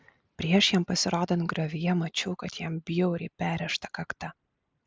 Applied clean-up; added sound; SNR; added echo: none; none; none; none.